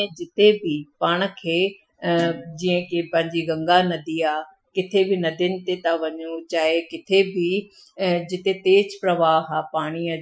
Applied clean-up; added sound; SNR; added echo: classical method Wiener filter.